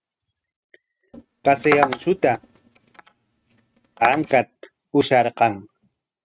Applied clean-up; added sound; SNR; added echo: neural mask model RNNoise.